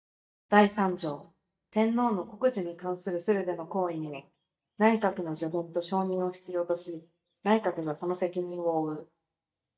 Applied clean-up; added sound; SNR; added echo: neural mask model DeepFilterNet 3.